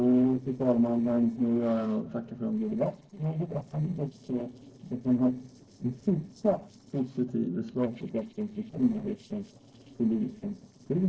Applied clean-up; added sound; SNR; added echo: neural separator model SepFormer DNS4.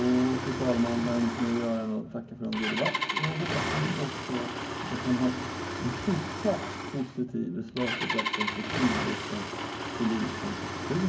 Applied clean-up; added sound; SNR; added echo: none; Engine starting; 3 dB; reverberation time 0.3 s.